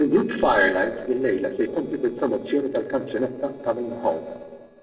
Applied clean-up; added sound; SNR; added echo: neural separator model SepFormer DNS4.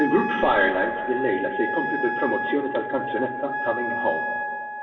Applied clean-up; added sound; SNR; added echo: none; Wind instrument, woodwind instrument; 3 dB; reverberation time 1.4 s.